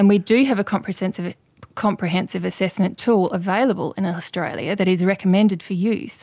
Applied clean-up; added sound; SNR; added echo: none; none; none; none.